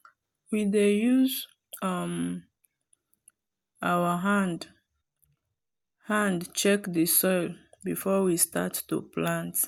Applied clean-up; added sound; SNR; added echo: none; none; none; none.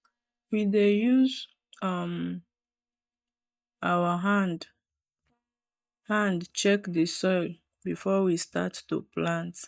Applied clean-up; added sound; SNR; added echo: neural mask model DeepFilterNet 3.